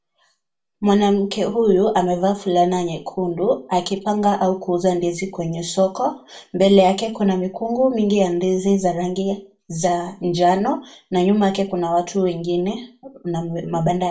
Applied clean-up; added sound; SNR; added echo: none; none; none; reverberation time 0.3 s.